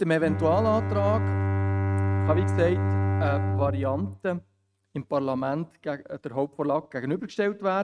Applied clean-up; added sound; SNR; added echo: neural mask model RNNoise.